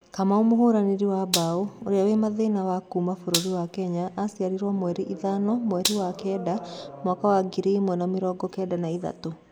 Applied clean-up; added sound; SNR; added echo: none; Gunshot, gunfire; 9 dB; none.